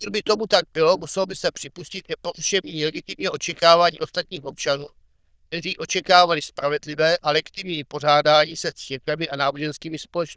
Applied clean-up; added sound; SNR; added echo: neural diffusion model UNIVERSE++.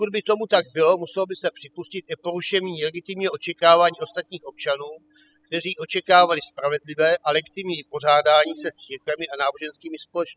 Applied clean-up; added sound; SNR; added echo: classical method spectral subtraction.